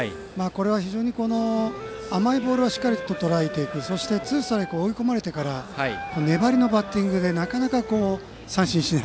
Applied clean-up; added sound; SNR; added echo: none; Wind instrument, woodwind instrument; 13 dB; none.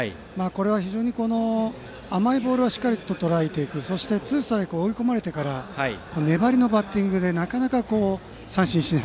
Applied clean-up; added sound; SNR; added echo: none; none; none; none.